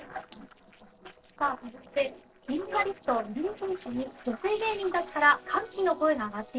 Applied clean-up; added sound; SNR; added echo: neural separator model SepFormer DNS4.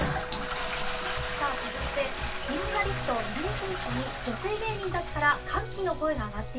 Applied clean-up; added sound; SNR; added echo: none; Toilet flush; 3 dB; reverberation time 0.1 s.